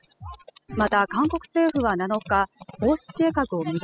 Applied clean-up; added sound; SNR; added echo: classical method spectral subtraction.